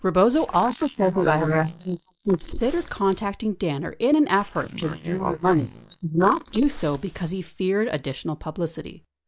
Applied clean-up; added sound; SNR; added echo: neural mask model Resemble Enhance denoiser.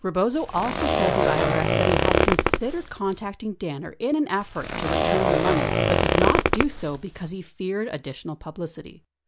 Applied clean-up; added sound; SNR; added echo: none; Zipper (clothing); -5 dB; none.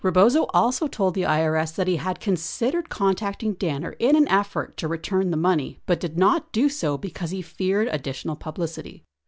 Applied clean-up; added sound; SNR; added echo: none; none; none; none.